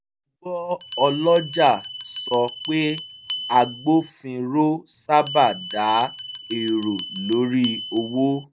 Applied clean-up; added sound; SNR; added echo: none; Bell; 7 dB; none.